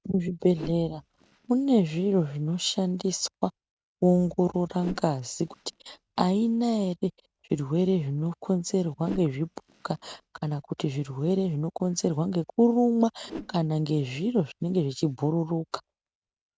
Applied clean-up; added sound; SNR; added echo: neural mask model RNNoise.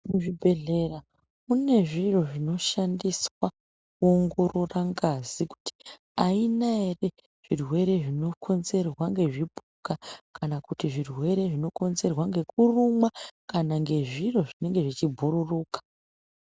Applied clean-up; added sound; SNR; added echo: none; none; none; none.